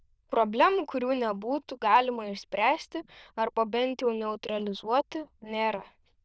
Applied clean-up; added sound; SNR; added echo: neural diffusion model UNIVERSE++.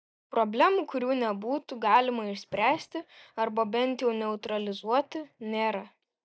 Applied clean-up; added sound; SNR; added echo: neural mask model DeepFilterNet 3.